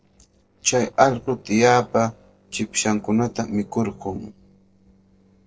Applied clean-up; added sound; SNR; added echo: neural separator model SepFormer DNS4.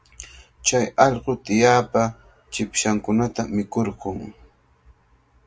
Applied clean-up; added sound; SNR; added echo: none; none; none; none.